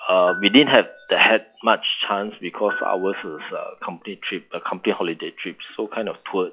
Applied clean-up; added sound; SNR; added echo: classical method log-MMSE.